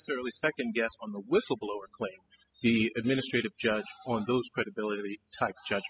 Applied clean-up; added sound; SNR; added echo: classical method spectral subtraction.